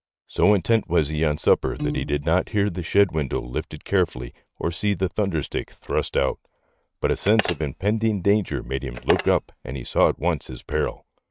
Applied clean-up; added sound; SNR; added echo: neural mask model RNNoise.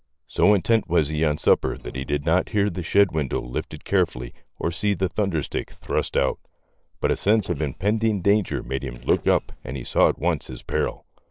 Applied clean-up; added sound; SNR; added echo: neural separator model SepFormer DNS4.